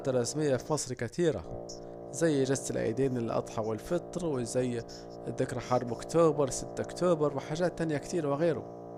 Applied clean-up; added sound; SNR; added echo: none; Wind instrument, woodwind instrument; 13 dB; none.